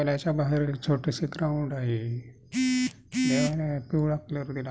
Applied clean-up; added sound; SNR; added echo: none; none; none; none.